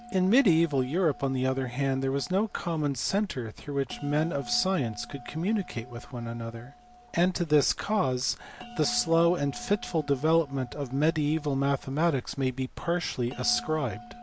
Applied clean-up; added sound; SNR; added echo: none; Bell; 20 dB; none.